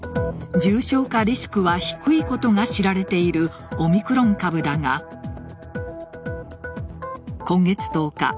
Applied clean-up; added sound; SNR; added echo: none; none; none; none.